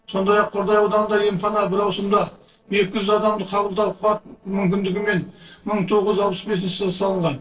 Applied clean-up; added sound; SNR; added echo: neural separator model SepFormer DNS4.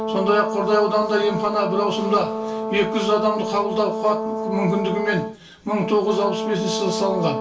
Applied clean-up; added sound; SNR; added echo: none; Brass instrument; 4 dB; reverberation time 0.3 s.